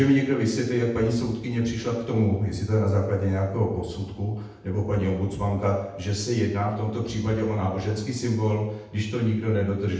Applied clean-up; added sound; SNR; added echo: none; none; none; reverberation time 0.8 s.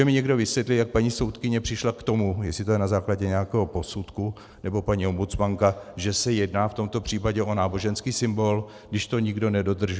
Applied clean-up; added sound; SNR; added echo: none; none; none; none.